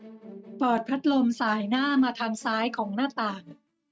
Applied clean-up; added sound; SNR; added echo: neural mask model RNNoise.